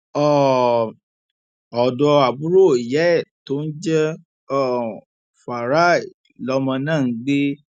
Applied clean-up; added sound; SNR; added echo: none; none; none; none.